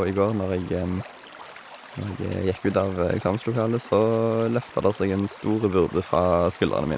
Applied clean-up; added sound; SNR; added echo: none; Stream / Liquid; 19 dB; none.